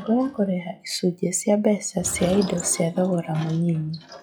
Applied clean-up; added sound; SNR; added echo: classical method log-MMSE.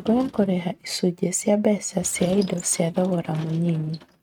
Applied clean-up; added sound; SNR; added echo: neural mask model RNNoise.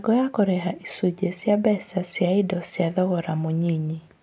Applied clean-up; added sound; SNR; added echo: none; none; none; none.